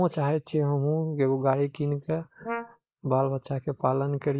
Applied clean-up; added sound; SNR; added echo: neural mask model Resemble Enhance denoiser.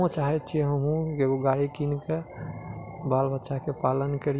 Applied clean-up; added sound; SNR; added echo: none; none; none; none.